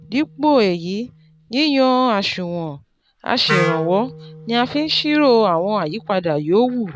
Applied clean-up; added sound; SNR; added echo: none; Wind instrument, woodwind instrument; 13 dB; none.